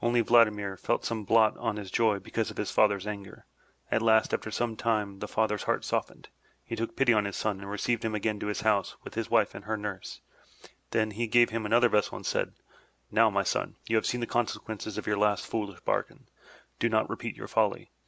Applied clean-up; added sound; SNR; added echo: none; none; none; none.